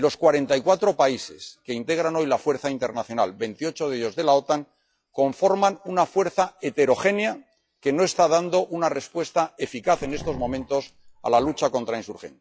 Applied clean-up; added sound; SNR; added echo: classical method log-MMSE.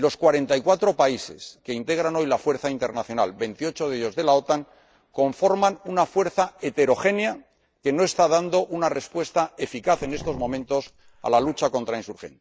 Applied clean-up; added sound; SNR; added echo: neural mask model DeepFilterNet 3.